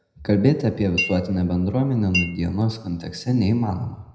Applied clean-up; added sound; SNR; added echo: none; Chink, clink; 9 dB; reverberation time 0.7 s.